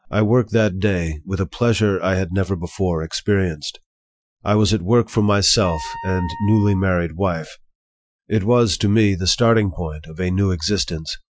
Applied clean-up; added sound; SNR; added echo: classical method Wiener filter.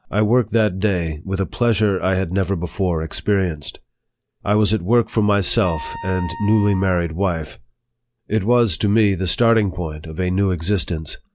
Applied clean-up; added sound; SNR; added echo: none; Wind instrument, woodwind instrument; 16 dB; none.